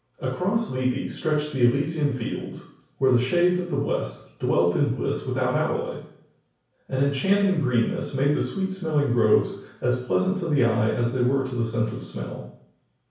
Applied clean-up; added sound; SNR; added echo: none; none; none; reverberation time 0.6 s.